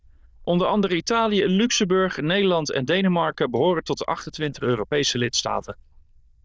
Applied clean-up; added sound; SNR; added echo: neural diffusion model UNIVERSE++.